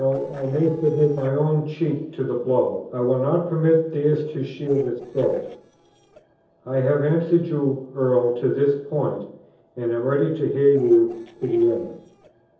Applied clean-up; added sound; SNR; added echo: neural separator model SepFormer DNS4.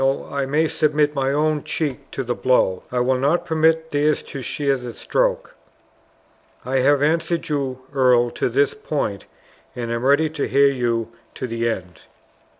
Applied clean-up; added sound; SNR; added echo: none; none; none; none.